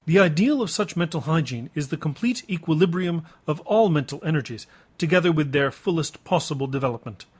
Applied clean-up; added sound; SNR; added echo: none; none; none; none.